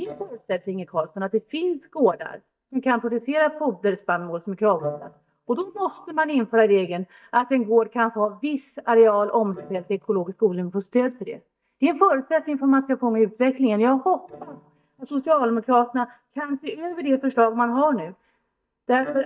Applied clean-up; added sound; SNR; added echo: neural mask model DeepFilterNet 3.